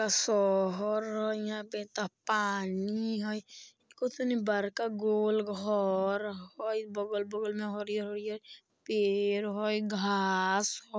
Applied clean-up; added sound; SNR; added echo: none; none; none; none.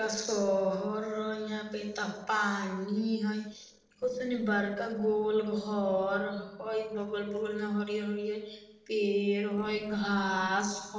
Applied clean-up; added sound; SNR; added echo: neural separator model SepFormer DNS4.